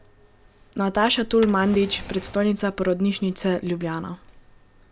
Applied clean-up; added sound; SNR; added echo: none; Drawer open or close; 16 dB; none.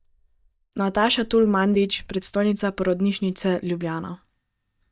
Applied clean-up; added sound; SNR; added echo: neural mask model DeepFilterNet 3.